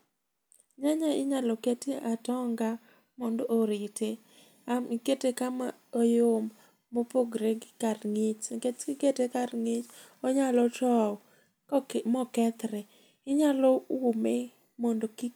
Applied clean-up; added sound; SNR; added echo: none; none; none; none.